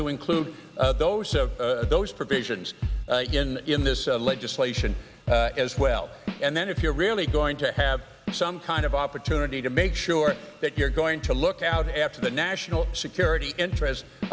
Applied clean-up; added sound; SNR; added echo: none; Drum / Drum kit; 4 dB; none.